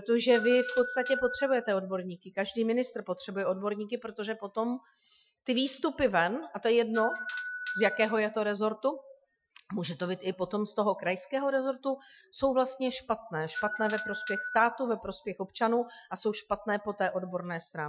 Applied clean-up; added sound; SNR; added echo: classical method Wiener filter.